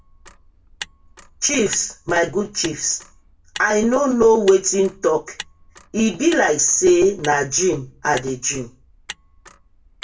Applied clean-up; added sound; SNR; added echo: none; Motor vehicle (road); 20 dB; reverberation time 0.2 s.